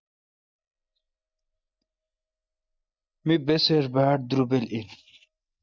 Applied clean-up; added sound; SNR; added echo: neural mask model DeepFilterNet 3.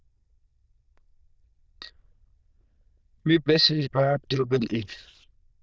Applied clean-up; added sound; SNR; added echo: neural diffusion model UNIVERSE++.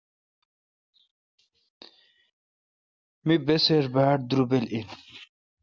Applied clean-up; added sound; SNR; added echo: none; none; none; none.